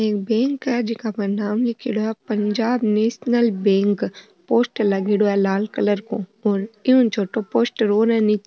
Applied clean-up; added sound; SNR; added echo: none; none; none; none.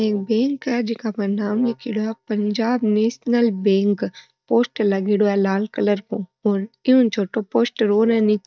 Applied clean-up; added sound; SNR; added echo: neural mask model DeepFilterNet 3.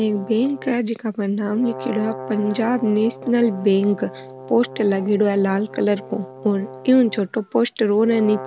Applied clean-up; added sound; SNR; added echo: none; Brass instrument; 16 dB; none.